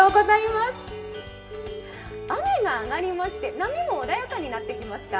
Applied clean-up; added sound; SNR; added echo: none; Telephone; 14 dB; reverberation time 0.8 s.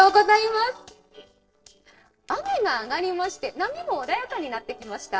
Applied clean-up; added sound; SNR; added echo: neural separator model SepFormer DNS4.